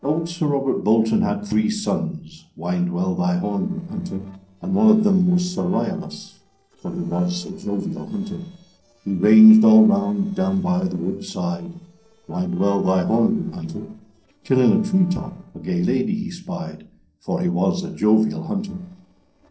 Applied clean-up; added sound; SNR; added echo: neural separator model SepFormer DNS4.